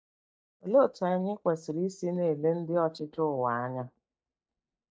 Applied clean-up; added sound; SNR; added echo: neural mask model DeepFilterNet 3.